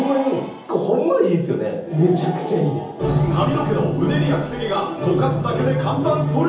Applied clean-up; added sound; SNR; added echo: none; none; none; reverberation time 0.7 s.